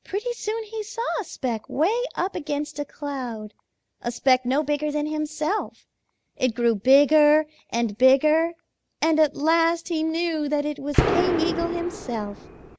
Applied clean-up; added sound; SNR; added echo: none; Gunshot, gunfire; 2 dB; none.